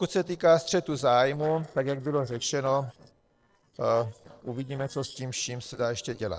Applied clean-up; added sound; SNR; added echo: neural separator model SepFormer DNS4.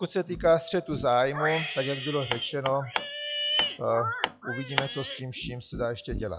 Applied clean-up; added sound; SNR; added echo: classical method log-MMSE.